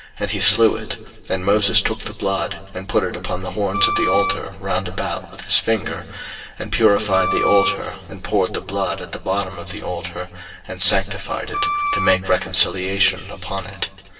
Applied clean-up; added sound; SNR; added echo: none; Wind instrument, woodwind instrument; 3 dB; reverberation time 1.3 s.